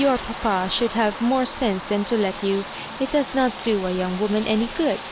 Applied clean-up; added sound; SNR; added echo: none; Bathtub (filling or washing); 11 dB; none.